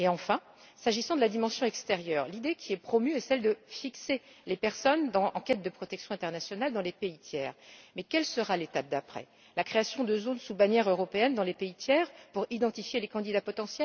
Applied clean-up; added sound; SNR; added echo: none; none; none; none.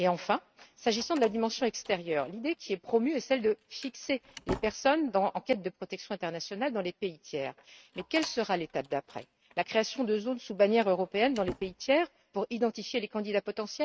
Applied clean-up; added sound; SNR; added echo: neural mask model RNNoise.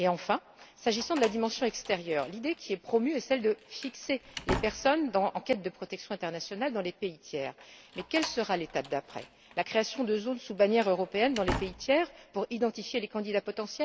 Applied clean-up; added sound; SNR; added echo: none; Slam; 14 dB; none.